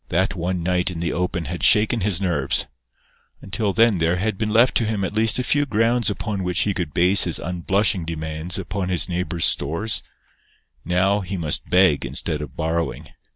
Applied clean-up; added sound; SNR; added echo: none; none; none; none.